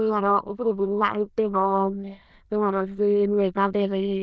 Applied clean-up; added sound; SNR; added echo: neural diffusion model UNIVERSE++.